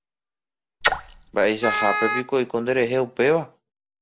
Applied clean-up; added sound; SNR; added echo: none; Splash, splatter + Wind instrument, woodwind instrument; 2 dB; none.